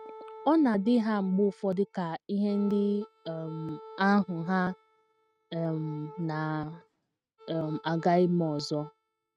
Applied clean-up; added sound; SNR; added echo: neural mask model RNNoise.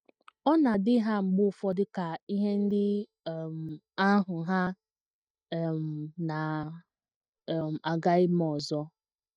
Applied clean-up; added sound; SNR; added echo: neural mask model DeepFilterNet 3.